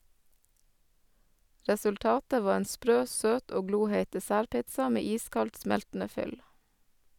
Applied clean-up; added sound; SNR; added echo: none; none; none; none.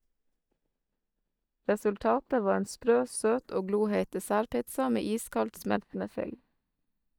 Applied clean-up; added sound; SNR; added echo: neural mask model DeepFilterNet 3.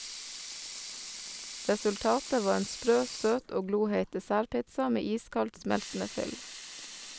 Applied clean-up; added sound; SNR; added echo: none; Sink (filling or washing) / Water tap, faucet / Liquid; 8 dB; none.